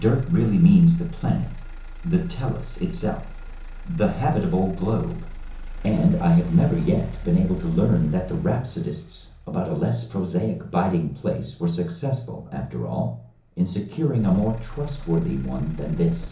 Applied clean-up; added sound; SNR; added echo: none; Motor vehicle (road); 13 dB; reverberation time 0.7 s.